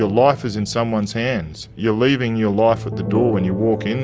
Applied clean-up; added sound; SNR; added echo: none; none; none; none.